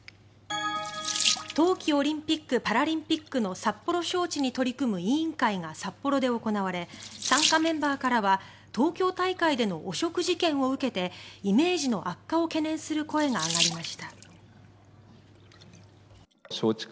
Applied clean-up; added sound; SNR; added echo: none; Sink (filling or washing) / Water tap, faucet; 10 dB; none.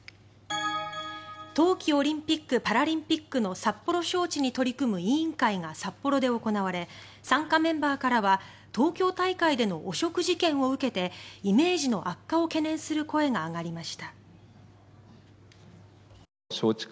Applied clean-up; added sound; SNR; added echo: none; none; none; none.